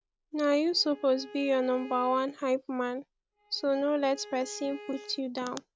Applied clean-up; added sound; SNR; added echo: none; Bowed string instrument; 20 dB; none.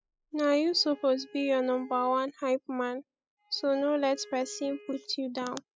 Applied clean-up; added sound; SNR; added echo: classical method spectral subtraction.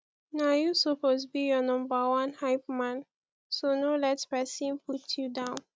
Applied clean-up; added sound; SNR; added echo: none; none; none; none.